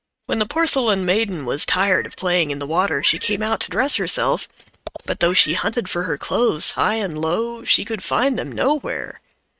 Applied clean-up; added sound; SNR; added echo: neural mask model RNNoise.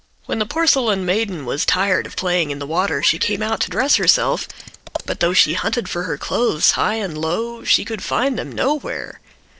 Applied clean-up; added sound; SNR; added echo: neural separator model SepFormer DNS4.